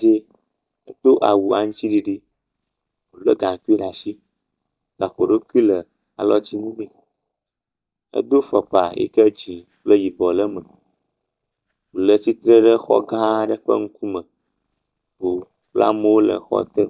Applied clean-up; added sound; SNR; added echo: neural mask model DeepFilterNet 3.